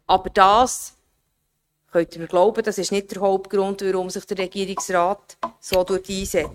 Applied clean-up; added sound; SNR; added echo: neural mask model RNNoise.